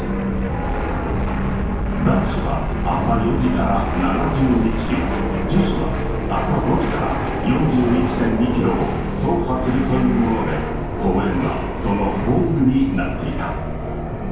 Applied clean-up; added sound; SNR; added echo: none; Fixed-wing aircraft, airplane; 3 dB; reverberation time 1.0 s.